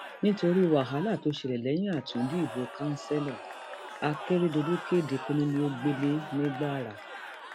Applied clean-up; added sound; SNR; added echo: none; Crowd / Cheering; 12 dB; none.